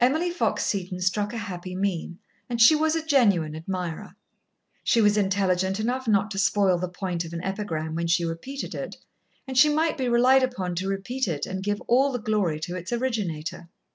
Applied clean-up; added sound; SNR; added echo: none; none; none; none.